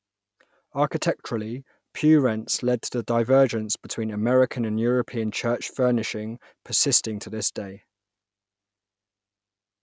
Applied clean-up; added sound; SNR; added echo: none; none; none; none.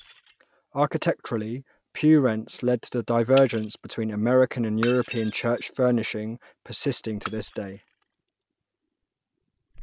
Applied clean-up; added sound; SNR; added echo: none; Shatter; 18 dB; none.